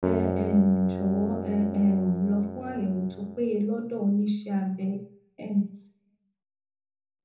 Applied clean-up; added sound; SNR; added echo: none; Keyboard (musical); 5 dB; reverberation time 1.0 s.